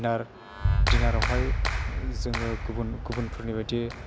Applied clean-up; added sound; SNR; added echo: none; Clapping; -5 dB; none.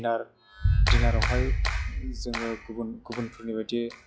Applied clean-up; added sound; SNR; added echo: classical method log-MMSE.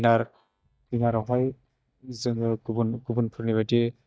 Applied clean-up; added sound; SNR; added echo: neural mask model DeepFilterNet 3.